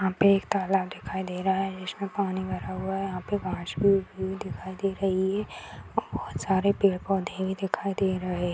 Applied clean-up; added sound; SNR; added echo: none; none; none; none.